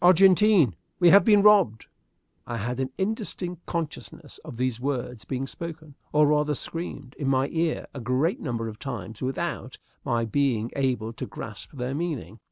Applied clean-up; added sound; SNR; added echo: none; none; none; none.